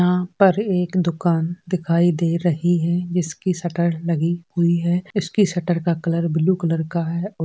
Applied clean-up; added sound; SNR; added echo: none; none; none; none.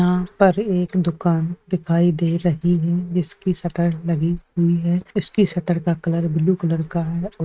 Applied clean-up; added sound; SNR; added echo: neural mask model RNNoise.